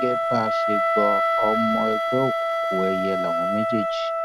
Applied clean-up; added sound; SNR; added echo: none; Wind instrument, woodwind instrument; -4 dB; none.